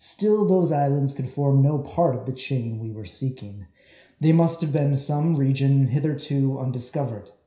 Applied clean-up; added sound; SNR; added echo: none; none; none; reverberation time 0.5 s.